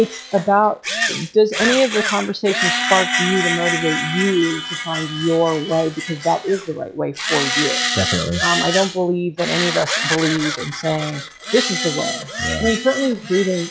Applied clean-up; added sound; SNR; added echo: classical method log-MMSE.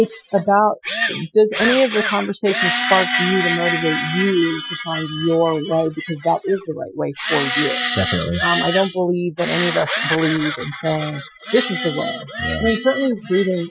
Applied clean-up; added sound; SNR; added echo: classical method Wiener filter.